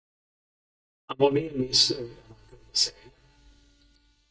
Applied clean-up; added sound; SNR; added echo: neural mask model DeepFilterNet 3.